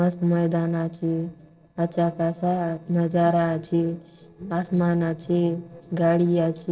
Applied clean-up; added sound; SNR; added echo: neural separator model SepFormer DNS4.